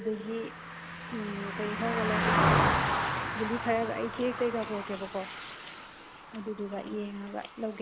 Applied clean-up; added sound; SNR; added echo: none; Car passing by; -3 dB; none.